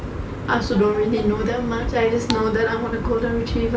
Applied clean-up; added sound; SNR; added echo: none; Bowed string instrument; 18 dB; none.